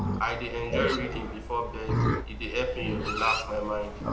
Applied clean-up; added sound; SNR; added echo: none; Livestock, farm animals, working animals; -1 dB; reverberation time 0.7 s.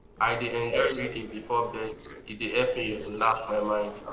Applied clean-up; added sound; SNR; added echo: neural separator model SepFormer DNS4.